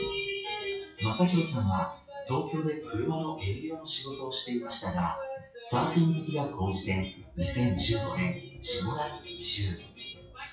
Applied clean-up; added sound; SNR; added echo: classical method WPE with log-MMSE.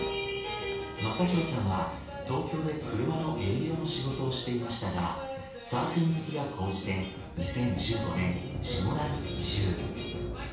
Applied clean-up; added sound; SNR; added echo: none; Sliding door; 10 dB; reverberation time 0.7 s.